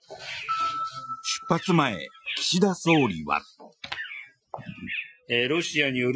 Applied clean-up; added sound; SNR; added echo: classical method Wiener filter.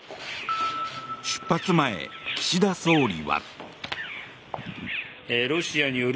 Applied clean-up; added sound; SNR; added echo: none; Bird vocalization, bird call, bird song; 10 dB; none.